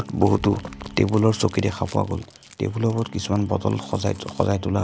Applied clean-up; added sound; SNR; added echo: none; Bowed string instrument + Chewing, mastication; 17 dB; none.